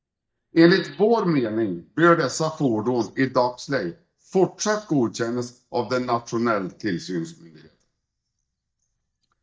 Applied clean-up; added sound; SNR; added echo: neural mask model DeepFilterNet 3.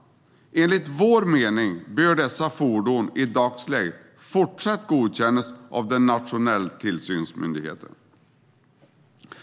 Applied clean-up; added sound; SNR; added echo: none; none; none; none.